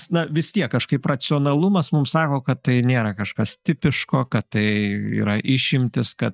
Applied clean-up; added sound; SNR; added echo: neural mask model DeepFilterNet 3.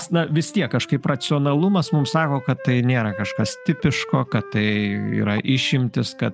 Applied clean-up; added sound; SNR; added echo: none; Wind instrument, woodwind instrument; 18 dB; none.